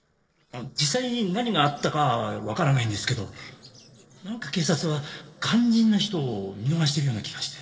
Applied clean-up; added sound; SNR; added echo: neural separator model SepFormer DNS4.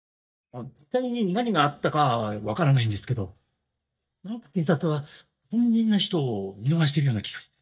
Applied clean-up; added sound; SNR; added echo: neural mask model DeepFilterNet 3.